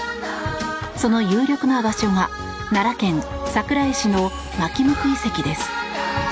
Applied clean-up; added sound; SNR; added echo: none; none; none; none.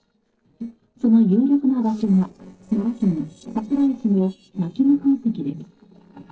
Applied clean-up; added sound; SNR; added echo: neural separator model SepFormer DNS4.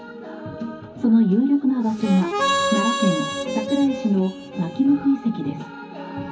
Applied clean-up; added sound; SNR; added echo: none; Harmonica; 4 dB; reverberation time 0.4 s.